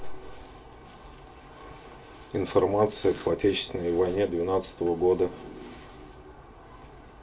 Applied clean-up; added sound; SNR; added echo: none; none; none; reverberation time 0.2 s.